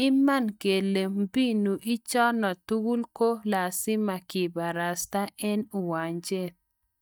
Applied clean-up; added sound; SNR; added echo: neural mask model DeepFilterNet 3.